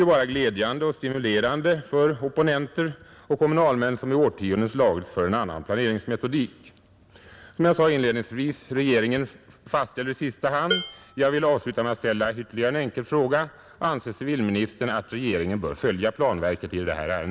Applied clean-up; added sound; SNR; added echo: none; Dishes, pots, and pans; 7 dB; none.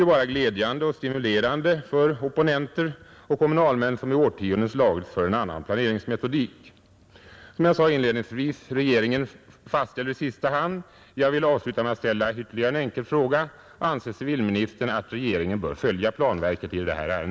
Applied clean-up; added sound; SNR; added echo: none; none; none; none.